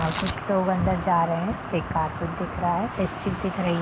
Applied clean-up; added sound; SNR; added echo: none; Tearing; 15 dB; none.